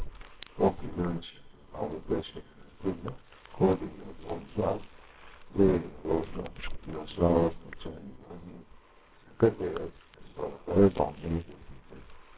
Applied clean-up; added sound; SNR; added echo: neural separator model SepFormer WHAMR!.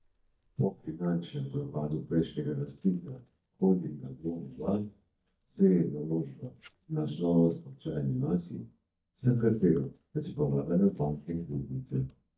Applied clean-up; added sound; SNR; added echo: neural mask model DeepFilterNet 3.